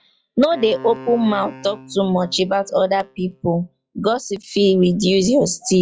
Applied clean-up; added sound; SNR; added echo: classical method log-MMSE.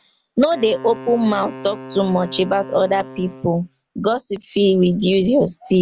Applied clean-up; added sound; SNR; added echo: none; Wind instrument, woodwind instrument; 18 dB; none.